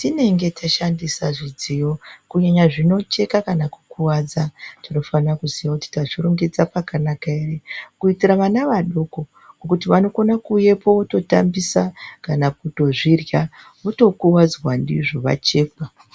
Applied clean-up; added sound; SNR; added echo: none; none; none; none.